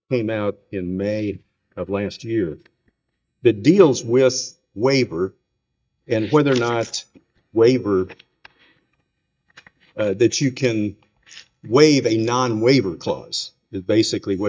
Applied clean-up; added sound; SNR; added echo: neural mask model DeepFilterNet 3.